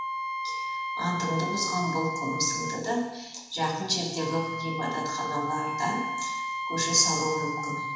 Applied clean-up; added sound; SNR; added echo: none; Wind instrument, woodwind instrument; 3 dB; reverberation time 1.1 s.